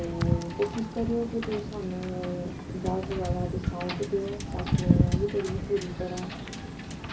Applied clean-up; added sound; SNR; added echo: none; Wind / Boat, Water vehicle; -2 dB; reverberation time 0.4 s.